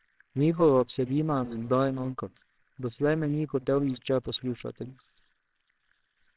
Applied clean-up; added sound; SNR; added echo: neural separator model SepFormer WHAMR!.